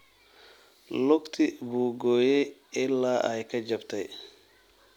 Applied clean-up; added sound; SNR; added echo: none; none; none; none.